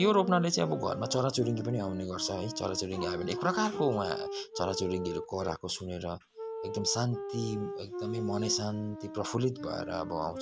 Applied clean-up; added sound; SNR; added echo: none; Wind instrument, woodwind instrument; 7 dB; none.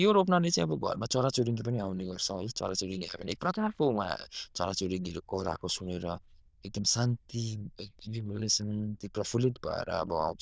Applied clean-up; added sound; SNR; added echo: neural diffusion model UNIVERSE++.